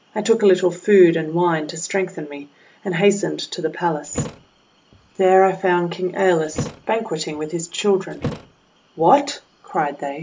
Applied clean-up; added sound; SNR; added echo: none; Thump, thud; 14 dB; none.